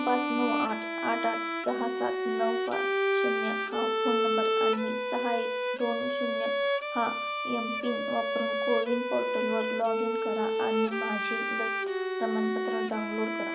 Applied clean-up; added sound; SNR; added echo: none; Bowed string instrument; -3 dB; none.